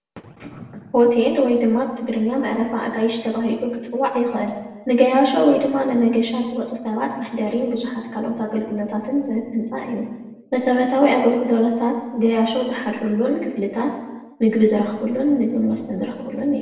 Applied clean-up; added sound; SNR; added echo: none; none; none; reverberation time 1.0 s.